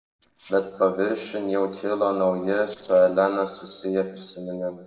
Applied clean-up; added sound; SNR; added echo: neural separator model SepFormer DNS4.